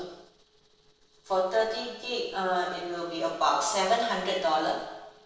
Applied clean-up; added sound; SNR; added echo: neural separator model SepFormer DNS4.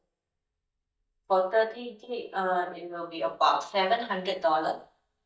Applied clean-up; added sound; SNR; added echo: neural mask model DeepFilterNet 3.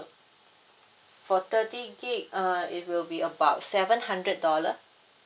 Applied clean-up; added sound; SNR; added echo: none; none; none; none.